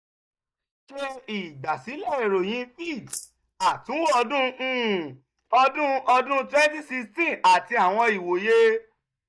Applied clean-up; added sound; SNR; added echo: neural mask model DeepFilterNet 3.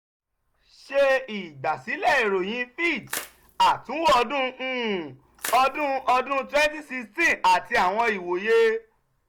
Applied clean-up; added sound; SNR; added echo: none; Splash, splatter; 15 dB; none.